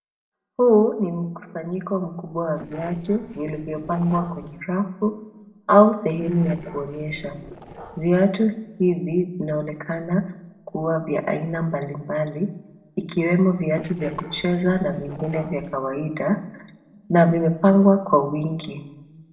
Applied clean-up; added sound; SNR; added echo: neural separator model SepFormer DNS4.